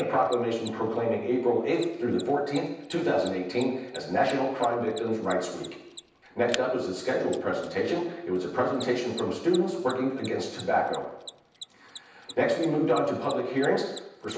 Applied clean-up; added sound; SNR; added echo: none; Mechanisms; 19 dB; reverberation time 0.9 s.